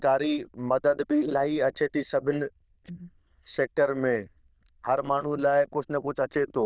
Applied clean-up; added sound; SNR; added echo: neural diffusion model UNIVERSE++.